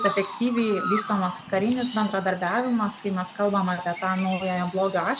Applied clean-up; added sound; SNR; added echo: none; Chirp, tweet; 10 dB; none.